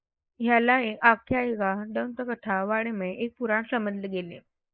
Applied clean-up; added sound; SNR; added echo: neural mask model Resemble Enhance denoiser.